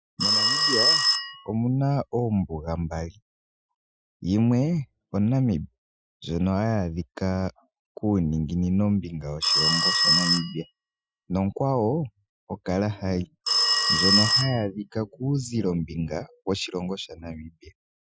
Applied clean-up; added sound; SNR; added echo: classical method Wiener filter.